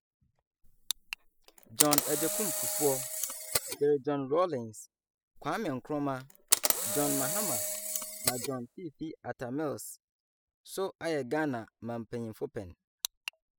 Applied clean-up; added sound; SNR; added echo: classical method spectral subtraction.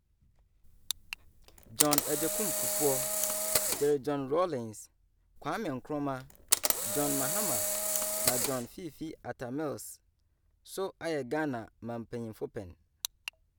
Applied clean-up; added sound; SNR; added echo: none; Camera; -3 dB; none.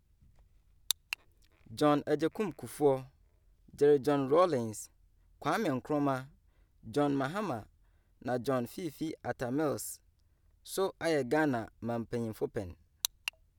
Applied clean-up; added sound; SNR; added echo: none; none; none; none.